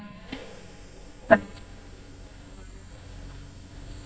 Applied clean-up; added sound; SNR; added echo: neural mask model DeepFilterNet 3.